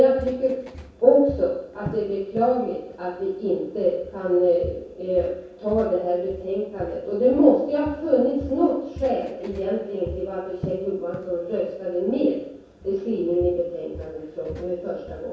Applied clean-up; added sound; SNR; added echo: none; Walk, footsteps; 17 dB; reverberation time 0.7 s.